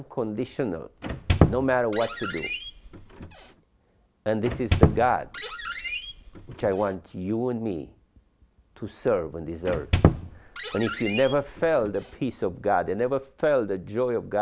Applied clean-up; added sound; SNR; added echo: none; Squeak; -1 dB; none.